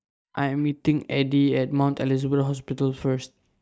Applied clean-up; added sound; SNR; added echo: neural mask model DeepFilterNet 3.